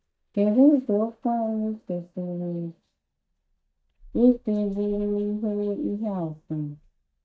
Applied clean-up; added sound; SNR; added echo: neural mask model DeepFilterNet 3.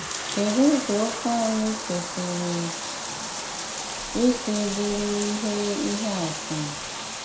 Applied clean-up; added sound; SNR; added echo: none; Bathtub (filling or washing); 5 dB; reverberation time 0.5 s.